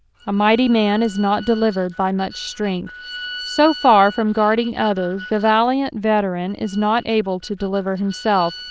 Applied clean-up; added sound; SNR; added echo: neural diffusion model UNIVERSE++.